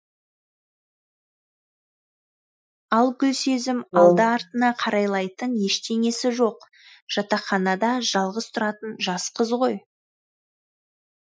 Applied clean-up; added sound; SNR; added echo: classical method Wiener filter.